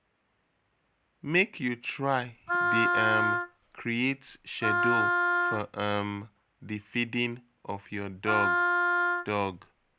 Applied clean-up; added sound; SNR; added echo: none; Wind instrument, woodwind instrument; -4 dB; none.